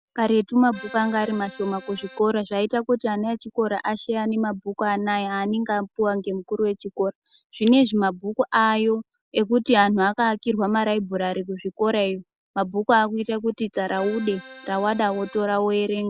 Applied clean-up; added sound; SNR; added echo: none; Accordion; 18 dB; none.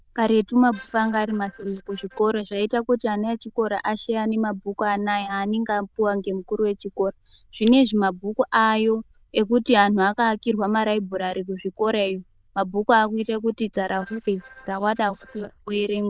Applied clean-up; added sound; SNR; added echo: neural diffusion model UNIVERSE++.